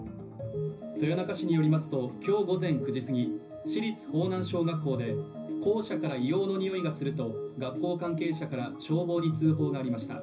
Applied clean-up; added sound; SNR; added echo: none; none; none; reverberation time 0.4 s.